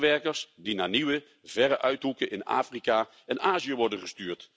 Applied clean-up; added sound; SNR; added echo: none; none; none; none.